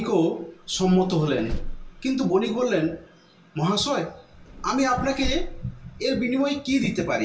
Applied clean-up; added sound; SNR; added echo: none; Vehicle; 11 dB; reverberation time 0.3 s.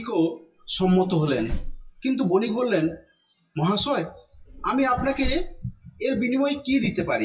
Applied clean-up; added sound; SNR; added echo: classical method WPE with log-MMSE.